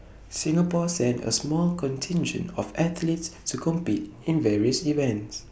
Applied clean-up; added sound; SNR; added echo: none; none; none; none.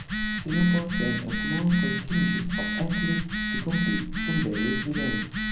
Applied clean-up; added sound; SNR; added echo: none; Telephone; 1 dB; reverberation time 0.6 s.